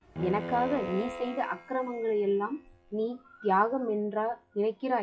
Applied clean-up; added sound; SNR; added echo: classical method WPE with log-MMSE.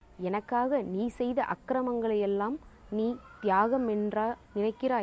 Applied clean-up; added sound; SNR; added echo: none; none; none; none.